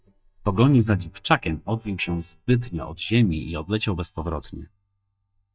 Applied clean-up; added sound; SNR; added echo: neural mask model DeepFilterNet 3.